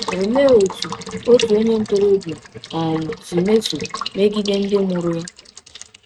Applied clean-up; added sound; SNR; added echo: neural mask model RNNoise.